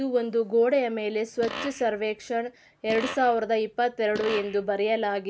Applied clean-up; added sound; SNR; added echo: none; Fart; 13 dB; none.